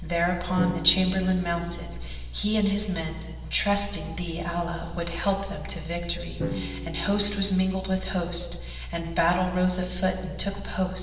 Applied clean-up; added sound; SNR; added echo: none; Drum; 14 dB; reverberation time 1.2 s.